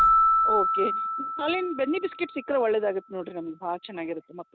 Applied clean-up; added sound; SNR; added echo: none; Keyboard (musical); -2 dB; none.